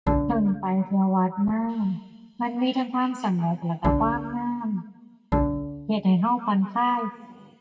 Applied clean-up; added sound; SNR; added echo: none; Bowed string instrument; 3 dB; reverberation time 1.0 s.